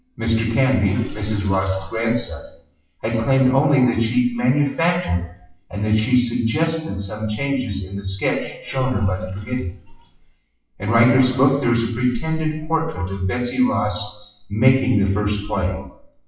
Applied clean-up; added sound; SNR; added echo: classical method WPE with log-MMSE.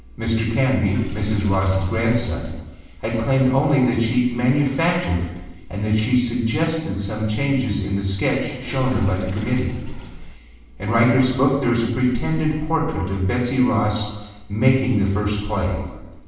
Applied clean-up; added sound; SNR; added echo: none; Sink (filling or washing) / Water; 16 dB; reverberation time 0.9 s.